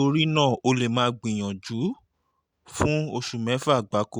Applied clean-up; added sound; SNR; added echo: none; none; none; none.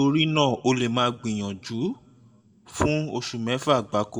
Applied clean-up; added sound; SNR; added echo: none; none; none; reverberation time 0.3 s.